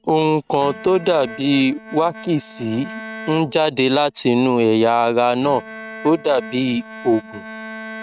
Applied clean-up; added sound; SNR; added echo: neural mask model RNNoise.